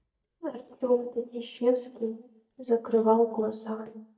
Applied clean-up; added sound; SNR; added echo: neural mask model DeepFilterNet 3.